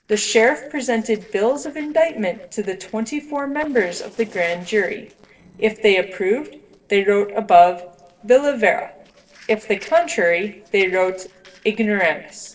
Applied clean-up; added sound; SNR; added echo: neural separator model SepFormer DNS4.